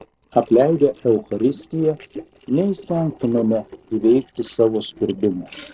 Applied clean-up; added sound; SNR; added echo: neural separator model SepFormer DNS4.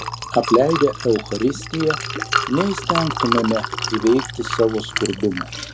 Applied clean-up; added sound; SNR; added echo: none; Liquid; 5 dB; none.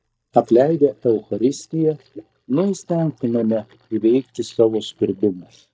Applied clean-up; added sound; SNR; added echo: neural mask model DeepFilterNet 3.